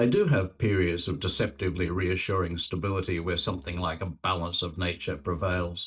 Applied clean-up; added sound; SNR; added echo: neural mask model DeepFilterNet 3.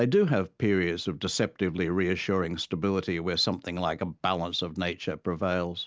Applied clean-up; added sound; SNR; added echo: none; none; none; none.